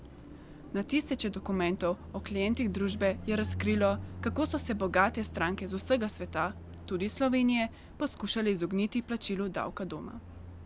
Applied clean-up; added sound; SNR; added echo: none; Car passing by; 12 dB; none.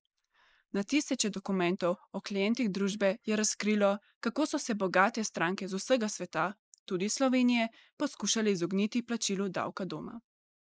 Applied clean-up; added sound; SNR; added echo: neural mask model Resemble Enhance denoiser.